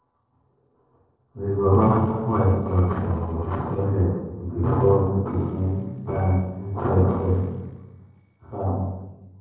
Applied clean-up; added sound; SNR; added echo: neural separator model SepFormer DNS4.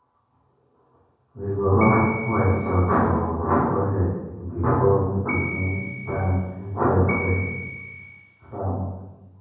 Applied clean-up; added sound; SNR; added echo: none; Bell; 11 dB; reverberation time 1.3 s.